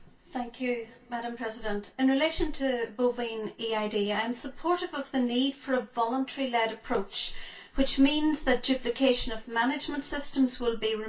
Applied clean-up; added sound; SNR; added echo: none; none; none; reverberation time 0.2 s.